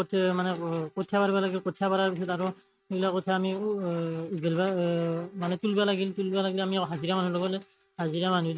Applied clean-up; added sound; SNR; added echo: neural mask model RNNoise.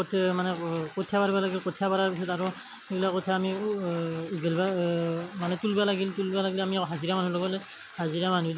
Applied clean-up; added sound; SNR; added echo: none; none; none; none.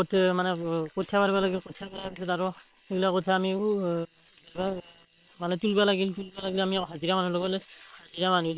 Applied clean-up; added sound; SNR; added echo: neural separator model SepFormer WHAM!.